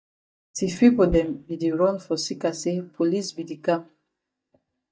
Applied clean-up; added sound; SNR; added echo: neural mask model DeepFilterNet 3.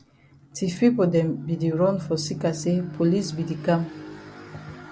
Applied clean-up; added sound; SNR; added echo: none; none; none; none.